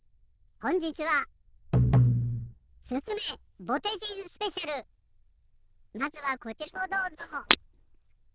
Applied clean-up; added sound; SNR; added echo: neural diffusion model UNIVERSE++.